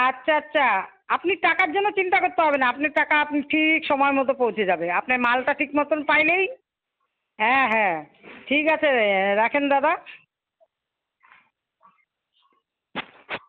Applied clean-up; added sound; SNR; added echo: none; none; none; none.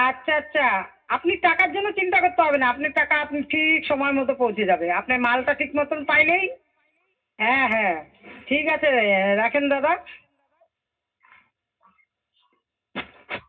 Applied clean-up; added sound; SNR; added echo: none; none; none; reverberation time 0.4 s.